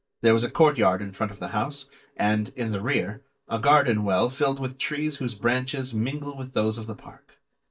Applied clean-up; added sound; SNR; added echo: neural mask model DeepFilterNet 3.